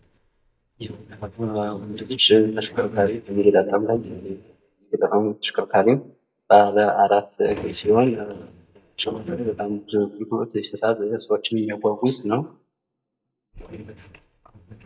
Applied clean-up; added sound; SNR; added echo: neural mask model DeepFilterNet 3.